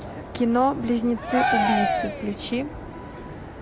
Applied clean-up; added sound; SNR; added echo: none; Cheering; -1 dB; none.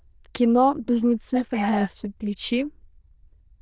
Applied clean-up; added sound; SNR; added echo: neural diffusion model UNIVERSE++.